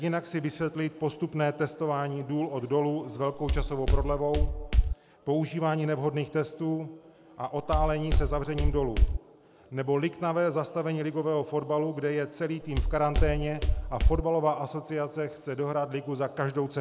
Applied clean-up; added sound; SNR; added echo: none; Walk, footsteps; -3 dB; none.